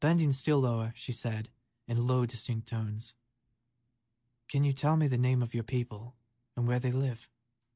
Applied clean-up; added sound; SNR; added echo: none; none; none; none.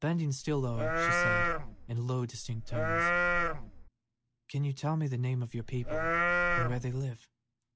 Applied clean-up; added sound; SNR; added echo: none; Livestock, farm animals, working animals; -4 dB; none.